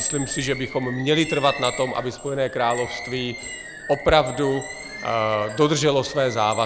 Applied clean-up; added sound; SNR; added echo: none; Chime + Bird; 11 dB; none.